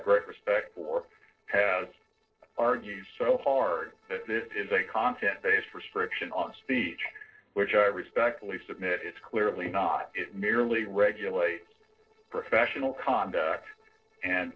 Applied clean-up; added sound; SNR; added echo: neural separator model SepFormer DNS4.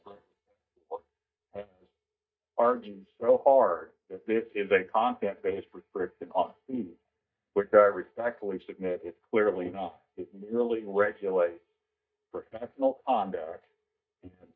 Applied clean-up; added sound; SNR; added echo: neural mask model DeepFilterNet 3.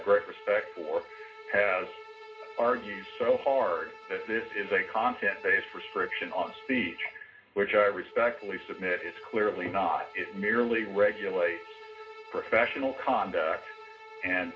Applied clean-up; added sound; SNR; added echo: none; Bowed string instrument; 17 dB; reverberation time 0.2 s.